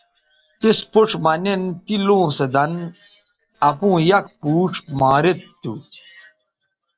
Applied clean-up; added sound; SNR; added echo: neural separator model SepFormer DNS4.